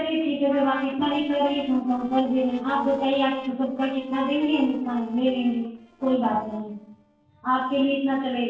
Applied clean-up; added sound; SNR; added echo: neural separator model SepFormer DNS4.